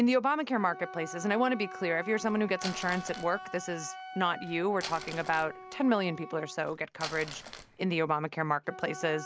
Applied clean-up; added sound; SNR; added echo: none; Crumpling, crinkling + Wind instrument, woodwind instrument; 13 dB; none.